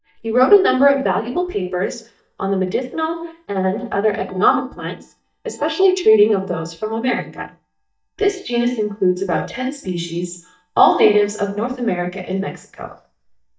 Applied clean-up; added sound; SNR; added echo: neural mask model DeepFilterNet 3.